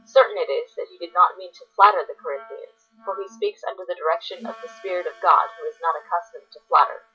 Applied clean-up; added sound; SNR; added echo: classical method WPE with log-MMSE.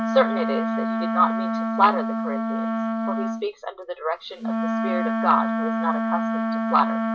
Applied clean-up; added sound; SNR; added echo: none; Wind instrument, woodwind instrument; -1 dB; reverberation time 0.2 s.